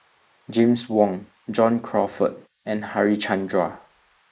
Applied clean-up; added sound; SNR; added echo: neural mask model Resemble Enhance denoiser.